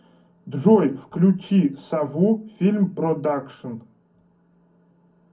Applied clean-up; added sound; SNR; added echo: none; none; none; reverberation time 0.4 s.